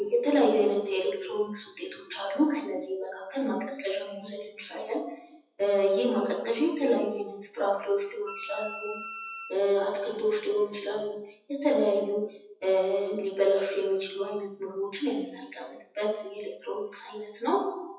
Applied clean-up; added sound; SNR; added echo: classical method WPE with log-MMSE.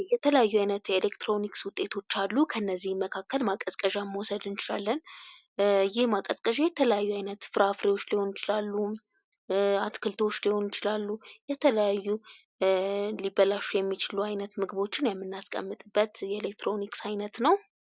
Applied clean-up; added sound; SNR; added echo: none; none; none; none.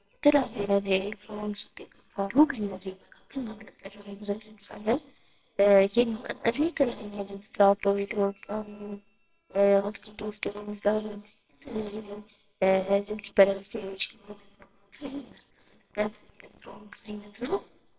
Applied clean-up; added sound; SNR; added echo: neural separator model SepFormer WHAMR!.